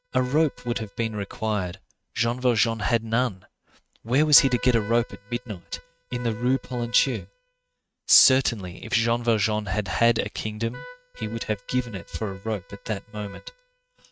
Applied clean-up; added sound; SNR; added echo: neural mask model RNNoise.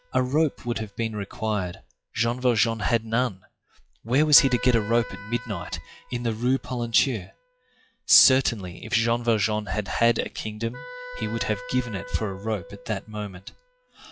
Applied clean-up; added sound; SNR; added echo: classical method log-MMSE.